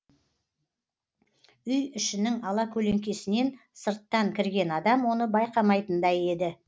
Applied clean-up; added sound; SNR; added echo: none; none; none; none.